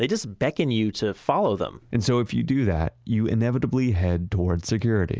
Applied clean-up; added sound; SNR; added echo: none; none; none; none.